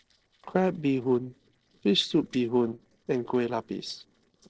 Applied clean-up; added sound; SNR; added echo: neural separator model SepFormer DNS4.